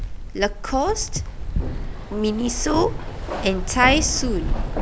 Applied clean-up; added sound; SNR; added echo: none; Keys jangling; 2 dB; none.